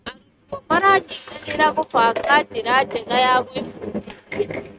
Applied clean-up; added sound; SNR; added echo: neural mask model RNNoise.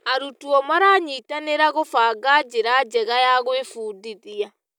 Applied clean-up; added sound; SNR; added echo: none; none; none; none.